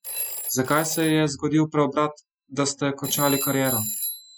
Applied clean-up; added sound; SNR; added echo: classical method Wiener filter.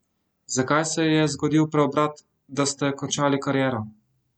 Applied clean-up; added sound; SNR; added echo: none; none; none; none.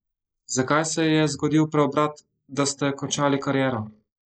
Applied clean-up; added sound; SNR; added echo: neural mask model Resemble Enhance denoiser.